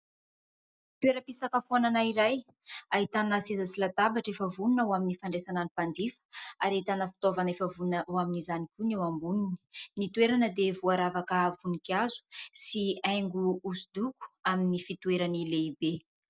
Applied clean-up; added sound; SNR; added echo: none; none; none; none.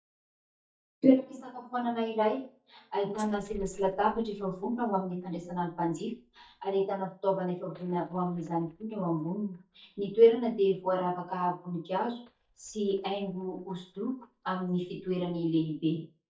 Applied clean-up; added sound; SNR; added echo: neural mask model DeepFilterNet 3.